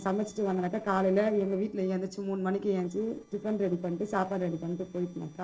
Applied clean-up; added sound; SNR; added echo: neural separator model SepFormer DNS4.